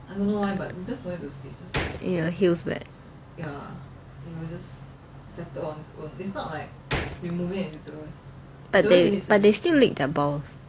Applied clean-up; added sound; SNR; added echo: none; Gunshot, gunfire; 11 dB; none.